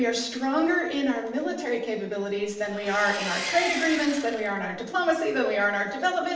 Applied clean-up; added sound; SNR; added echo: none; Engine; 9 dB; reverberation time 0.7 s.